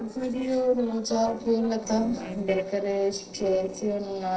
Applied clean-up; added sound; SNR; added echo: neural separator model SepFormer DNS4.